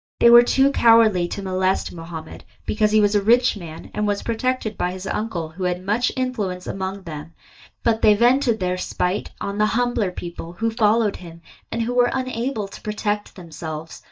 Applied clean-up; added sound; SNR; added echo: neural mask model DeepFilterNet 3.